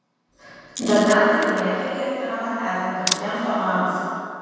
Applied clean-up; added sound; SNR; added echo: none; Camera; 12 dB; reverberation time 2.2 s.